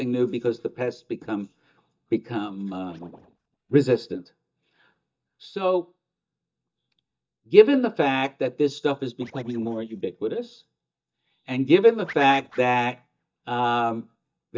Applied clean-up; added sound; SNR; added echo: neural mask model DeepFilterNet 3.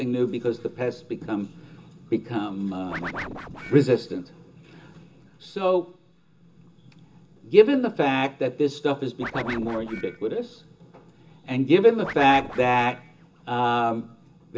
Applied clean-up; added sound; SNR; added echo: none; Scratching (performance technique); 12 dB; reverberation time 0.2 s.